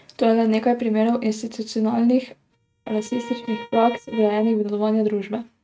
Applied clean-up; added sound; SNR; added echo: neural mask model RNNoise.